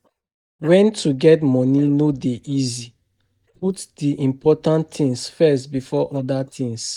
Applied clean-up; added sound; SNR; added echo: neural mask model DeepFilterNet 3.